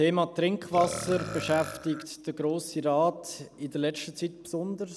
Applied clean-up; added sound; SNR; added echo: none; Burping, eructation; 11 dB; none.